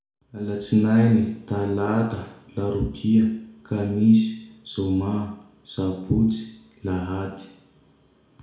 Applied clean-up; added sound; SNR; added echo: none; none; none; reverberation time 0.6 s.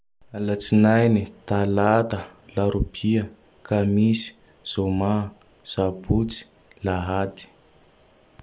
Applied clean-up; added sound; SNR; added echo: none; none; none; none.